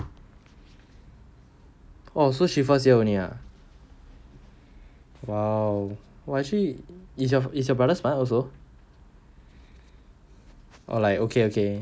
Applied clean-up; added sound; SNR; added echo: none; none; none; none.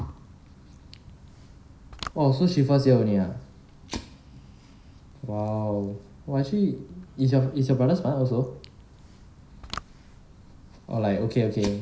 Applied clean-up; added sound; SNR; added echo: none; Fire; 18 dB; reverberation time 0.5 s.